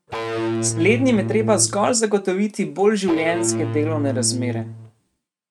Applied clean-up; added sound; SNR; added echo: neural mask model RNNoise.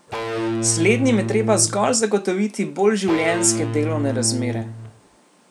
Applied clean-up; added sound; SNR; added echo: none; Electric guitar / Bass guitar; 5 dB; none.